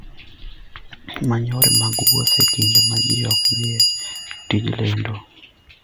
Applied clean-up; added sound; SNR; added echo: none; Bell; -4 dB; none.